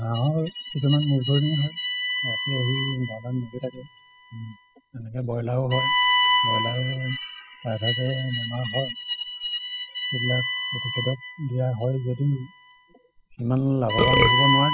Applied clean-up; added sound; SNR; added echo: classical method spectral subtraction.